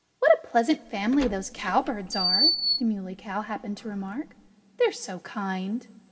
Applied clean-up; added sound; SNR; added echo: none; Door; 3 dB; reverberation time 0.4 s.